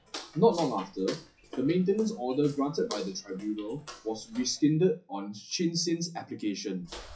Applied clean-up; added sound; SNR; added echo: classical method WPE with log-MMSE.